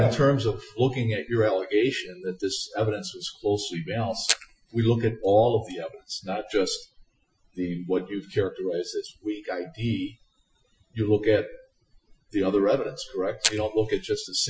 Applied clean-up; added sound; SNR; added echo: classical method Wiener filter.